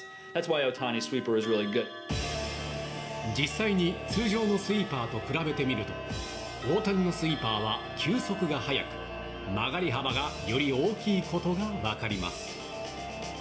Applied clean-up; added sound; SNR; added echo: none; Clock; 13 dB; reverberation time 1.6 s.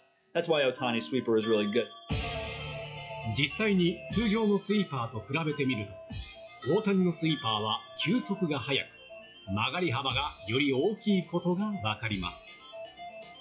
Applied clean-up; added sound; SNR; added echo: classical method WPE with log-MMSE.